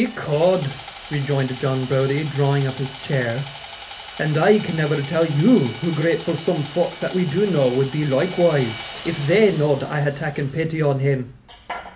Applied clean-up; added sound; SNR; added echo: none; Sawing; 16 dB; reverberation time 0.3 s.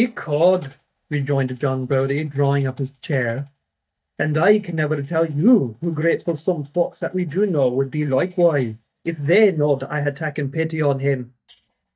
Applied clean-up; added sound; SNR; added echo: neural mask model DeepFilterNet 3.